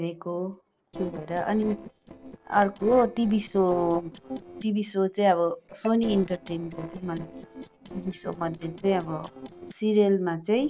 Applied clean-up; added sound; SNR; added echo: neural separator model SepFormer DNS4.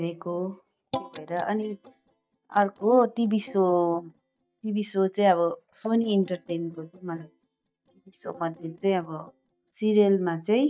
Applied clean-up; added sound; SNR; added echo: neural mask model DeepFilterNet 3.